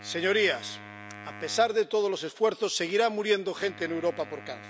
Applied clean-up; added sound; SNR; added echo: none; Wind instrument, woodwind instrument; 18 dB; none.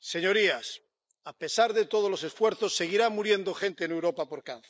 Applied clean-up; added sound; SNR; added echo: neural mask model Resemble Enhance denoiser.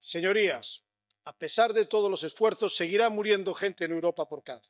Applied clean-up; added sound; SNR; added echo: neural mask model DeepFilterNet 3.